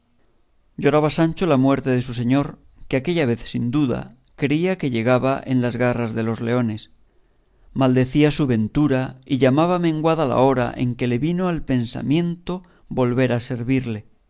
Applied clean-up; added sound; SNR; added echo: none; none; none; none.